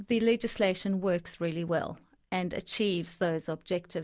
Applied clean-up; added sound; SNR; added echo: none; none; none; none.